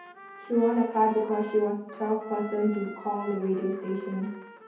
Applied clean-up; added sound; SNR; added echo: none; Trumpet; 18 dB; reverberation time 0.8 s.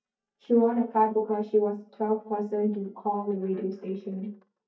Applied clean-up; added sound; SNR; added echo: neural mask model DeepFilterNet 3.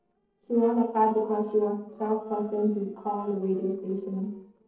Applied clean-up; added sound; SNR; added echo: neural separator model SepFormer DNS4.